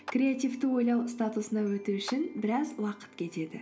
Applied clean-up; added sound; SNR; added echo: none; Clapping; 20 dB; none.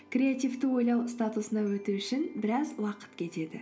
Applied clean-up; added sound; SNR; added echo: none; none; none; none.